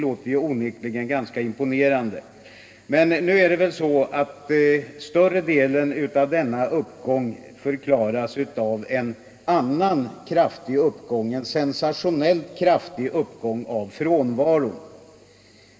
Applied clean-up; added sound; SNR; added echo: none; none; none; reverberation time 1.0 s.